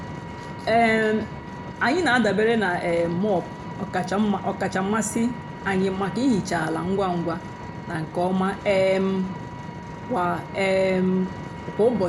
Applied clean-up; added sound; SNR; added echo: none; Vehicle; 11 dB; none.